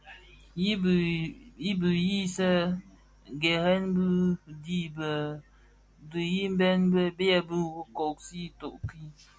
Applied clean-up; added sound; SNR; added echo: none; none; none; none.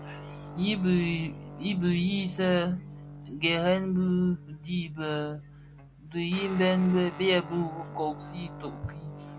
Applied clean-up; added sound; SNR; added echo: none; Guitar; 14 dB; none.